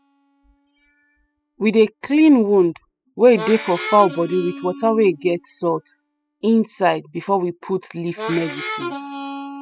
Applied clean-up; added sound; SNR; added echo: classical method spectral subtraction.